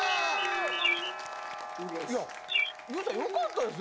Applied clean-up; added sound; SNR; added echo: none; Bird; 3 dB; none.